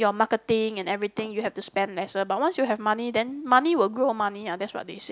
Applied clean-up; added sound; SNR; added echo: none; none; none; none.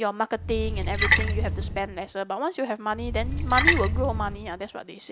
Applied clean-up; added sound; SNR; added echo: none; Splash, splatter; -2 dB; none.